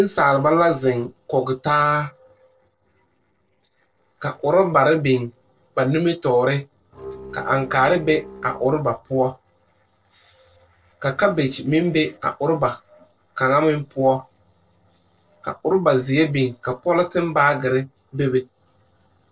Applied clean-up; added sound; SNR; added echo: neural separator model SepFormer DNS4.